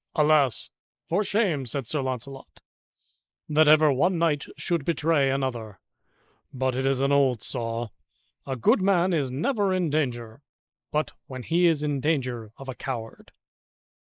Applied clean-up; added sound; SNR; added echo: neural mask model Resemble Enhance denoiser.